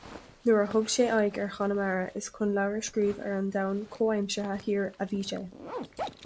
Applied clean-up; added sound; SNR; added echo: none; Zipper (clothing); 17 dB; none.